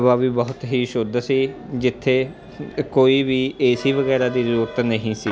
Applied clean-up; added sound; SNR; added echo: none; none; none; none.